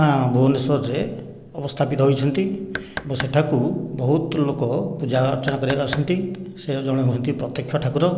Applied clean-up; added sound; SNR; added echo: none; Knock; 13 dB; none.